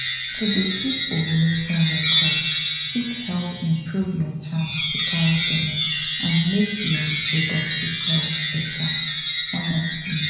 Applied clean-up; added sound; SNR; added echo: none; Wind chime; 0 dB; reverberation time 0.9 s.